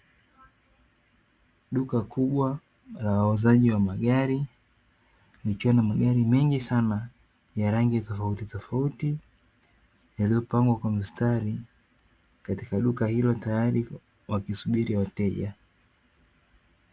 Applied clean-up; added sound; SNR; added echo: none; none; none; none.